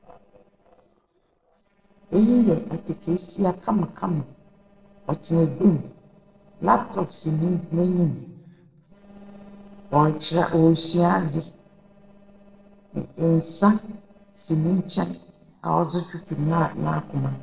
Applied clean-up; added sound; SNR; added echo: neural separator model SepFormer DNS4.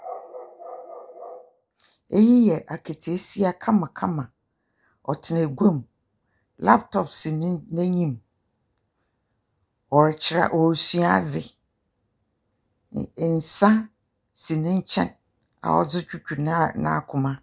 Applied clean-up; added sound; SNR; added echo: none; none; none; none.